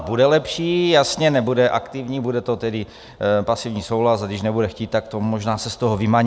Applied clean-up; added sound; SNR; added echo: none; none; none; none.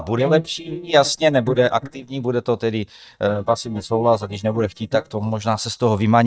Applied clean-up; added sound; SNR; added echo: neural mask model DeepFilterNet 3.